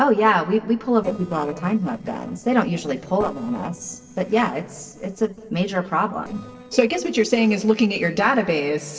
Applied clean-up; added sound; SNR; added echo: neural separator model SepFormer DNS4.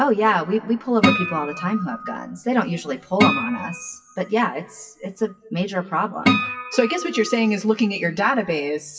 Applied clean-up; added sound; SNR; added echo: classical method WPE with log-MMSE.